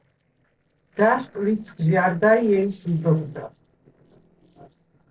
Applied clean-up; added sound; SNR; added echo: neural separator model SepFormer DNS4.